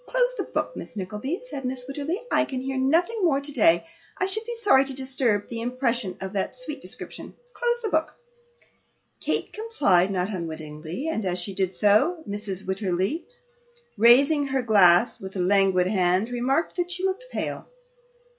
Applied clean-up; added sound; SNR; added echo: classical method log-MMSE.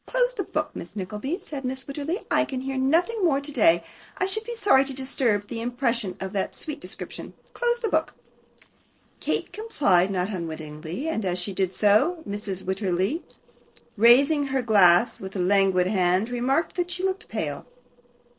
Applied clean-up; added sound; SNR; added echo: neural separator model SepFormer DNS4.